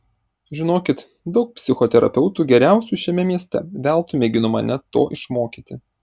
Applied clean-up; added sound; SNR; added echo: none; none; none; none.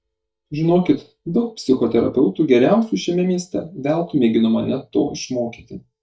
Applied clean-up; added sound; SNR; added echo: neural mask model DeepFilterNet 3.